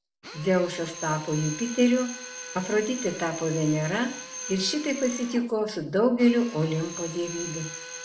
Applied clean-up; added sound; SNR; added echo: none; Drill; 13 dB; reverberation time 0.4 s.